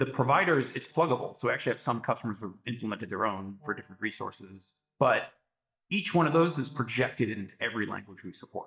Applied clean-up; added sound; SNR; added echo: neural mask model DeepFilterNet 3.